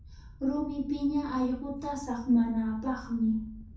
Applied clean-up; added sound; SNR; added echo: none; Wind; 17 dB; reverberation time 0.6 s.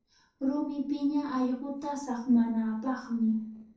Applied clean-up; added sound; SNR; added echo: neural separator model SepFormer DNS4.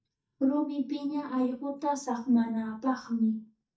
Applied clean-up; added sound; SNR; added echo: neural mask model DeepFilterNet 3.